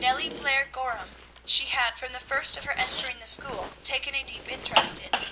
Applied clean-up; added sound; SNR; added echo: none; Zipper (clothing); 7 dB; none.